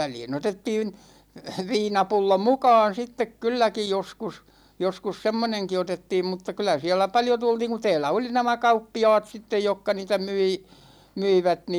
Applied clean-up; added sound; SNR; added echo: none; none; none; none.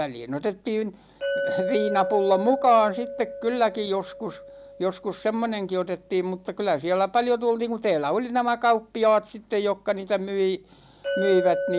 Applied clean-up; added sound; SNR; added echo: none; Chink, clink; 9 dB; none.